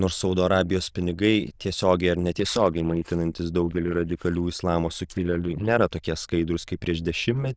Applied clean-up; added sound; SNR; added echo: neural diffusion model UNIVERSE++.